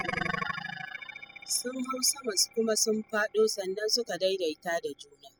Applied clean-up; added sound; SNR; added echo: classical method spectral subtraction.